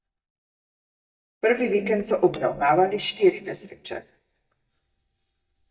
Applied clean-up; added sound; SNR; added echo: neural mask model DeepFilterNet 3.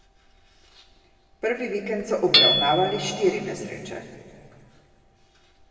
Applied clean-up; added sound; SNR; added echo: none; Hammer / Chink, clink; -2 dB; reverberation time 1.9 s.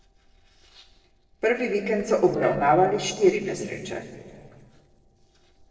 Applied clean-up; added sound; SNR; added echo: neural separator model SepFormer DNS4.